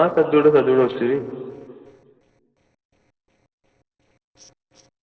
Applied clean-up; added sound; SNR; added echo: neural separator model SepFormer DNS4.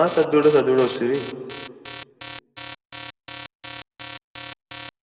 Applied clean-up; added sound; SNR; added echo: none; Alarm; 3 dB; reverberation time 2.3 s.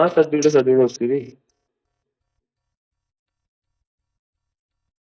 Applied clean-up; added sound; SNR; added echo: neural mask model DeepFilterNet 3.